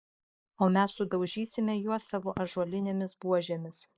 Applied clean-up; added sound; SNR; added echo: neural mask model Resemble Enhance denoiser.